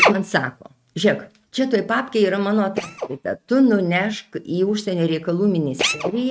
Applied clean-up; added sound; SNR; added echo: neural mask model RNNoise.